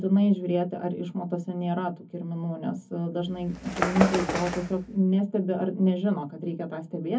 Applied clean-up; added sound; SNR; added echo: none; Bird; 5 dB; reverberation time 0.3 s.